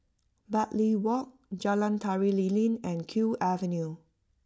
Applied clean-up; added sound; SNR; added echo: none; none; none; none.